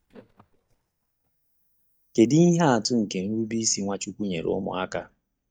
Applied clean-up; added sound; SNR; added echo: neural mask model DeepFilterNet 3.